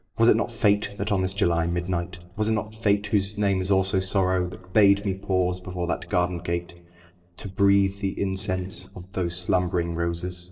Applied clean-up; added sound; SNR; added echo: neural separator model SepFormer DNS4.